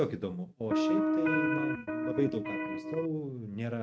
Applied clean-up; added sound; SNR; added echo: neural mask model RNNoise.